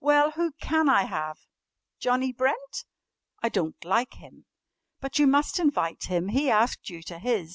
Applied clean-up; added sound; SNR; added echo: none; none; none; none.